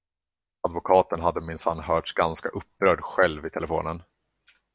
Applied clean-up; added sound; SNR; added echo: none; none; none; none.